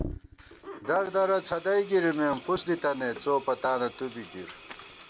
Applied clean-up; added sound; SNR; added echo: none; Sink (filling or washing); 14 dB; none.